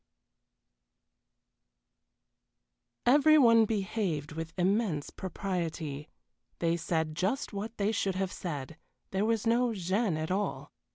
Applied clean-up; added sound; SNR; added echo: none; none; none; none.